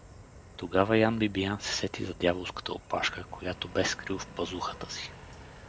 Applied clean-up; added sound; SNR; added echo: none; Engine + Fire; 17 dB; none.